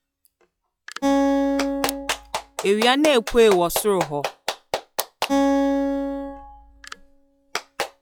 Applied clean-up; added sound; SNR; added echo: classical method log-MMSE.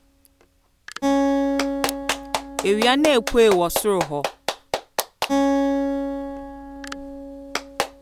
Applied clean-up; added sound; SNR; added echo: none; Acoustic guitar + Clapping; 0 dB; none.